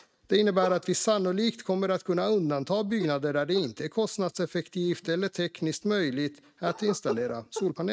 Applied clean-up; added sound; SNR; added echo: neural mask model RNNoise.